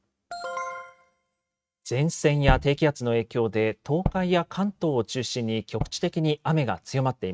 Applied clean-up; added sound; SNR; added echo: neural mask model RNNoise.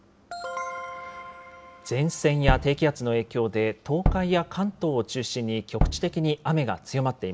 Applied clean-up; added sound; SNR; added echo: none; Tap / Bass drum; 2 dB; none.